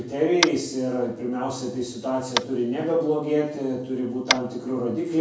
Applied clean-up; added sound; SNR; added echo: none; Tap; 8 dB; reverberation time 0.6 s.